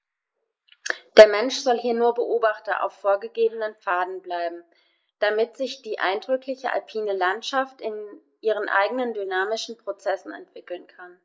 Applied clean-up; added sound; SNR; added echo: neural mask model Resemble Enhance denoiser.